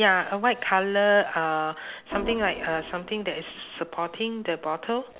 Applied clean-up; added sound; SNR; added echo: none; Organ; 14 dB; none.